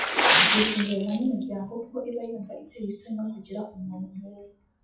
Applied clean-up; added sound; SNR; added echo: classical method WPE with log-MMSE.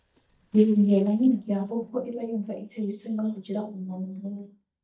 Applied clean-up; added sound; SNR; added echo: neural mask model DeepFilterNet 3.